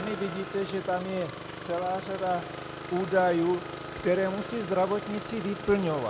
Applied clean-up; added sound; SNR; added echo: none; Engine starting; 9 dB; none.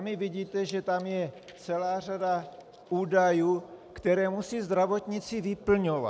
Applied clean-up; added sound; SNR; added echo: none; none; none; none.